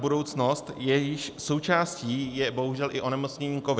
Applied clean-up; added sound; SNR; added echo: none; none; none; none.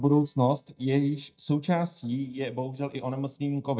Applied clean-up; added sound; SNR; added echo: neural mask model DeepFilterNet 3.